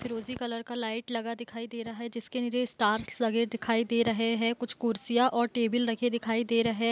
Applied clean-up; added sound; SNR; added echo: none; none; none; none.